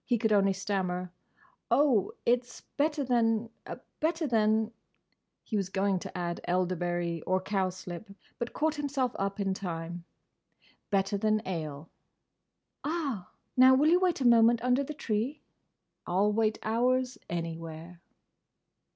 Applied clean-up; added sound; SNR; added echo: none; none; none; none.